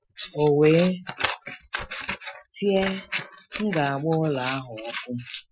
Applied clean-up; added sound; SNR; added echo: classical method Wiener filter.